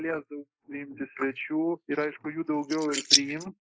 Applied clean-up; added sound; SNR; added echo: neural mask model Resemble Enhance denoiser.